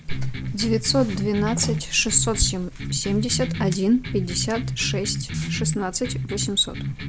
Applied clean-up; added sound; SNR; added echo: none; Electric guitar; 5 dB; none.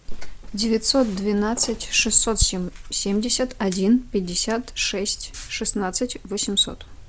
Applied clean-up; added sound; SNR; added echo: none; none; none; none.